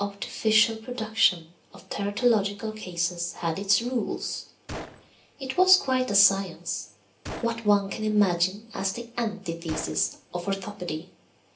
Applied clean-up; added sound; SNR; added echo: none; Gunshot, gunfire; 16 dB; reverberation time 0.3 s.